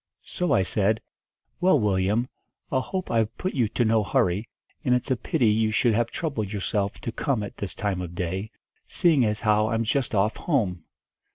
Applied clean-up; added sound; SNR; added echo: none; none; none; none.